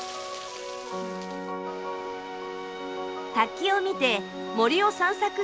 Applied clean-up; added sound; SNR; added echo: none; none; none; none.